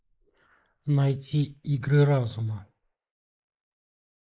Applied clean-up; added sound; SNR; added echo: neural mask model Resemble Enhance denoiser.